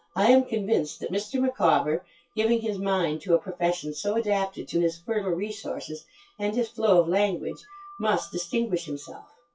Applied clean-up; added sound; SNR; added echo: classical method WPE with log-MMSE.